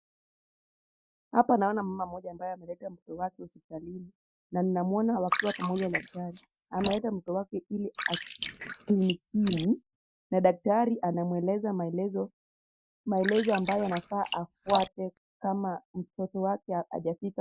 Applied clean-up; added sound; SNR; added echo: neural mask model Resemble Enhance denoiser.